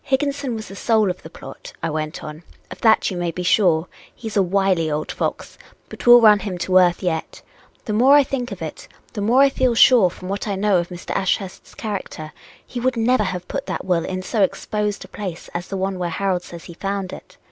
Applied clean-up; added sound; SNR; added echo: none; none; none; none.